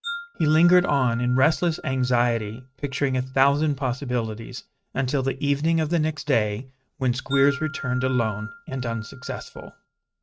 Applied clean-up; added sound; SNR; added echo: neural mask model RNNoise.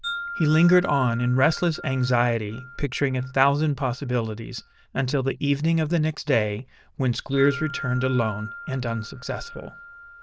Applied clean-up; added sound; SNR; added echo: neural diffusion model UNIVERSE++.